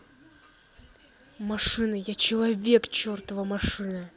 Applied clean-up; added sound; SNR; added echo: none; none; none; none.